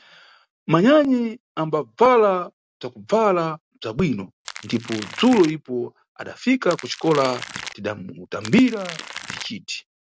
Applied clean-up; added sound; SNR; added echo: none; Crackle; 14 dB; none.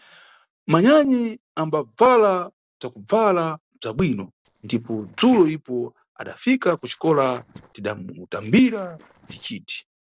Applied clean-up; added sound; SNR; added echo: neural separator model SepFormer DNS4.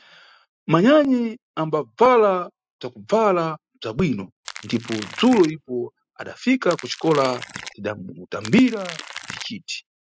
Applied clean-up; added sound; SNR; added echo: classical method spectral subtraction.